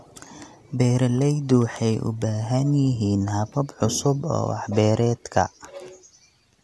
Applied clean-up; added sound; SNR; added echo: none; none; none; none.